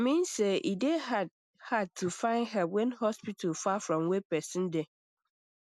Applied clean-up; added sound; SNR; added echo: none; none; none; none.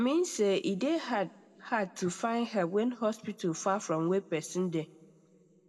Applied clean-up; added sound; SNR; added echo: none; none; none; reverberation time 1.7 s.